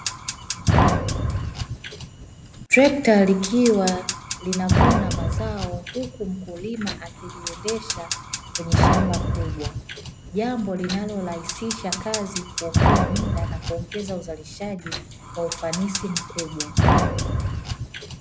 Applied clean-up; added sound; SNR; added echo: none; Fire; -1 dB; none.